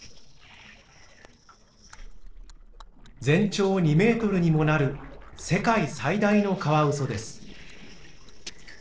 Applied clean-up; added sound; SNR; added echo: neural separator model SepFormer DNS4.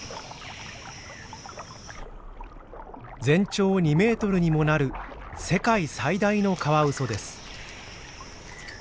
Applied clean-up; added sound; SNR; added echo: none; none; none; none.